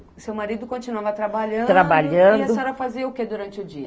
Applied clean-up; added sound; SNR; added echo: none; none; none; none.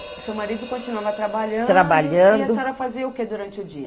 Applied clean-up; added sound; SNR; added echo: none; Hi-hat; 20 dB; none.